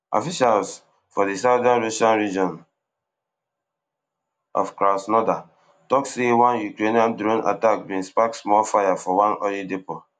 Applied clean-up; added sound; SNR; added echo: none; none; none; none.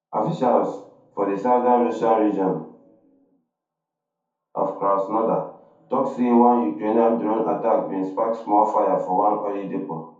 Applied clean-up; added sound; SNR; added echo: none; none; none; reverberation time 0.6 s.